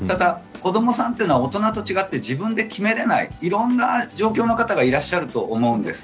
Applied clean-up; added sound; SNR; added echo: none; none; none; none.